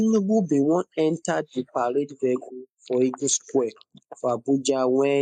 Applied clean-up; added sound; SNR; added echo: neural mask model Resemble Enhance denoiser.